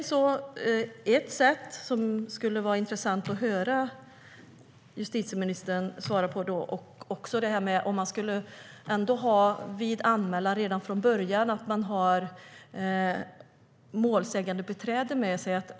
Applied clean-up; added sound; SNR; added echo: none; none; none; none.